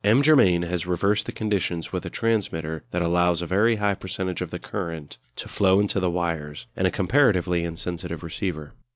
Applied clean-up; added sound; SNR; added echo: none; none; none; none.